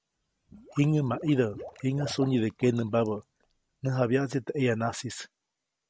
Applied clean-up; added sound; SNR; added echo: none; Liquid; 17 dB; none.